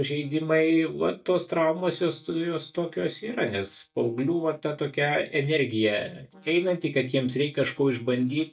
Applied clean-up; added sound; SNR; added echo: neural mask model DeepFilterNet 3.